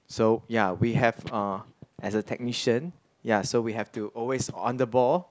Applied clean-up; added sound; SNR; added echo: none; none; none; none.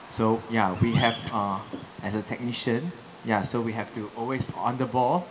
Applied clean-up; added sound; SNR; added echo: none; Bird vocalization, bird call, bird song; 15 dB; reverberation time 1.4 s.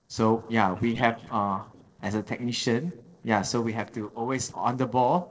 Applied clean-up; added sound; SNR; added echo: neural separator model SepFormer DNS4.